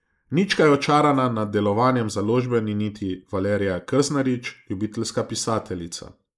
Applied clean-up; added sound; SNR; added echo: neural mask model Resemble Enhance denoiser.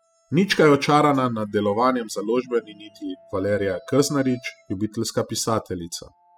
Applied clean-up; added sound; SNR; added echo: classical method spectral subtraction.